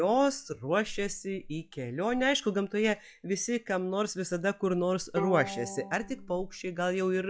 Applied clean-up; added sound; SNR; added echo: classical method log-MMSE.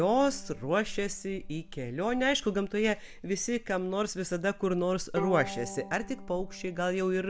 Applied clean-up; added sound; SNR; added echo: none; Bowed string instrument; 15 dB; none.